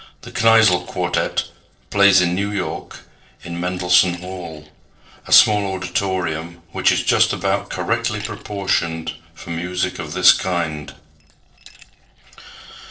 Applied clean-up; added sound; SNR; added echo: neural separator model SepFormer DNS4.